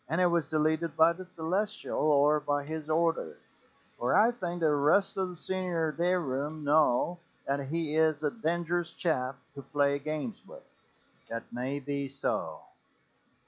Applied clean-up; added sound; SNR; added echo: classical method log-MMSE.